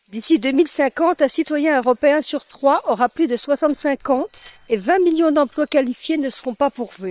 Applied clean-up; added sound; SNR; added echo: neural separator model SepFormer WHAM!.